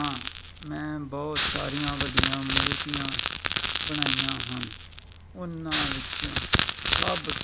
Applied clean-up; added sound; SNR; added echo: none; Crackle; -5 dB; none.